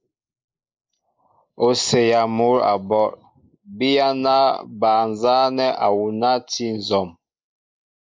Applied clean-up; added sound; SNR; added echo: neural mask model Resemble Enhance denoiser.